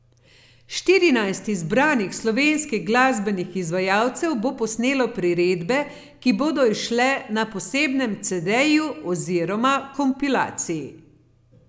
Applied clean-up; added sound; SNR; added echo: none; none; none; none.